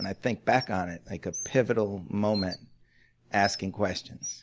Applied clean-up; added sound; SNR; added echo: none; Bird; 14 dB; none.